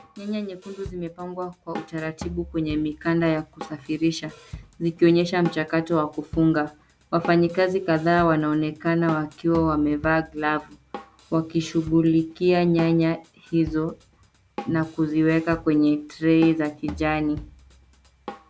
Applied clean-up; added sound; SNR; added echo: none; Drum kit; 17 dB; none.